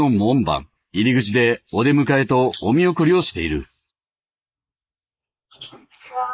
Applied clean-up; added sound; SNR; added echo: neural mask model Resemble Enhance denoiser.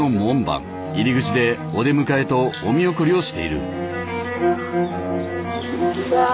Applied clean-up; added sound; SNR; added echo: none; Bowed string instrument; 20 dB; none.